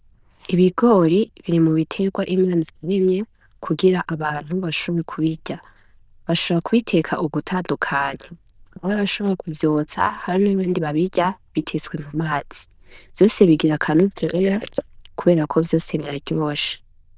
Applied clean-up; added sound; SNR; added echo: neural diffusion model UNIVERSE++.